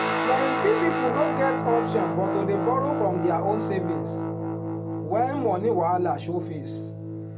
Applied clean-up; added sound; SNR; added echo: none; Guitar; 1 dB; none.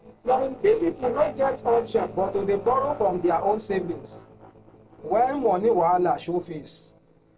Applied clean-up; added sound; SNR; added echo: neural separator model SepFormer DNS4.